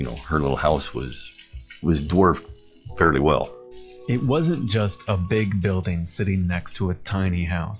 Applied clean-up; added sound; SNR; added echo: classical method log-MMSE.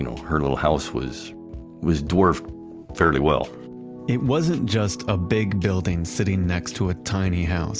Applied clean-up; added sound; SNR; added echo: none; none; none; none.